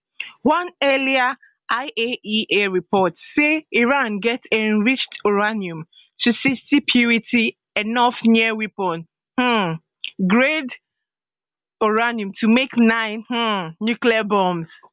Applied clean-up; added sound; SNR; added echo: none; none; none; none.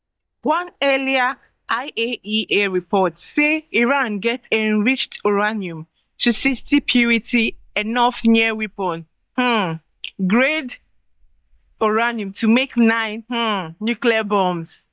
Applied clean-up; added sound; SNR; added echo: neural mask model DeepFilterNet 3.